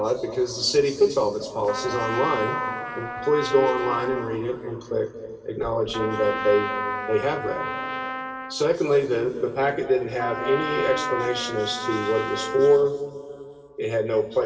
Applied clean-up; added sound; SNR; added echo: none; Trumpet; 8 dB; reverberation time 2.8 s.